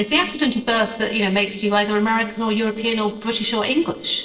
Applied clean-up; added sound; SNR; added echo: neural separator model SepFormer DNS4.